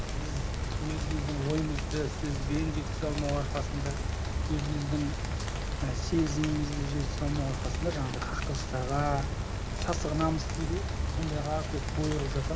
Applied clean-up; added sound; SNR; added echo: none; Rain; -1 dB; none.